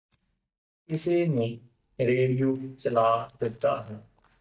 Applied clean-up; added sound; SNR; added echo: neural mask model DeepFilterNet 3.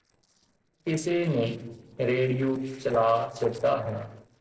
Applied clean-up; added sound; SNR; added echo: neural separator model SepFormer DNS4.